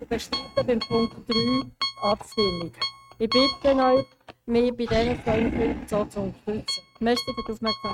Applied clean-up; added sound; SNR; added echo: neural mask model RNNoise.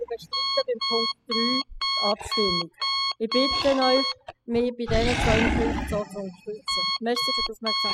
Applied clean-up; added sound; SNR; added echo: classical method spectral subtraction.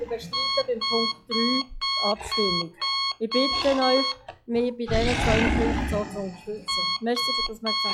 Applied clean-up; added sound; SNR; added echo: classical method log-MMSE.